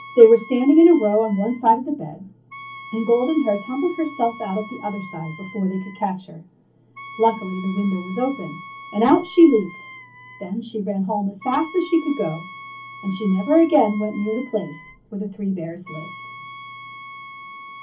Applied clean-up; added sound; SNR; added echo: none; Wind instrument, woodwind instrument; 18 dB; reverberation time 0.3 s.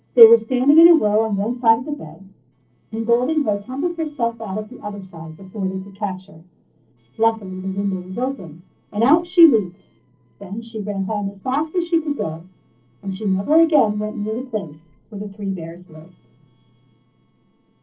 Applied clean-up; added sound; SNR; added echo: neural separator model SepFormer DNS4.